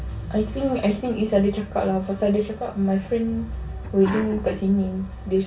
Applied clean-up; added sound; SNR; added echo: none; Sneeze; 13 dB; reverberation time 0.2 s.